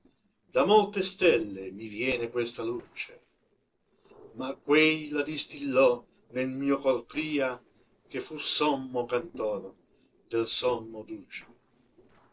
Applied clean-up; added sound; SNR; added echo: neural separator model SepFormer DNS4.